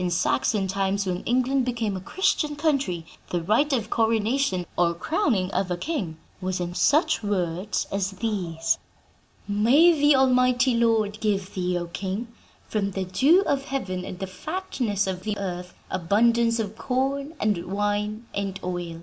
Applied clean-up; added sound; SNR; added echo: none; none; none; none.